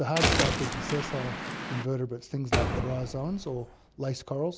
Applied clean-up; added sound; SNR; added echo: none; Waves, surf + Door; -1 dB; none.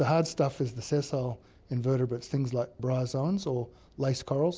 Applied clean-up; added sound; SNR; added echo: none; none; none; none.